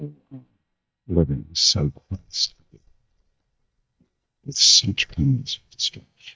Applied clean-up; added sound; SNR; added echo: neural mask model DeepFilterNet 3.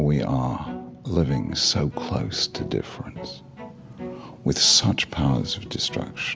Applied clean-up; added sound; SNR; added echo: none; none; none; none.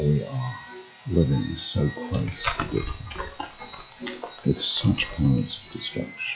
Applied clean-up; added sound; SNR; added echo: classical method log-MMSE.